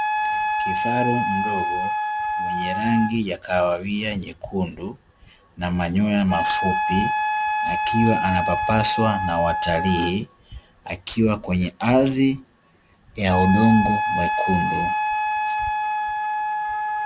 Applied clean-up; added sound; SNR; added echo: none; Wind instrument, woodwind instrument; 2 dB; none.